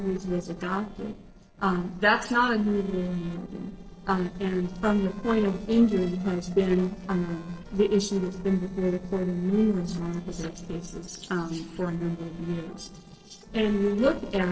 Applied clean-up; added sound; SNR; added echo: neural separator model SepFormer DNS4.